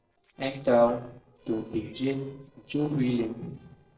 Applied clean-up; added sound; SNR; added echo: neural separator model SepFormer DNS4.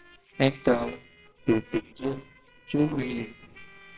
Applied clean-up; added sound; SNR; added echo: neural separator model SepFormer WHAMR!.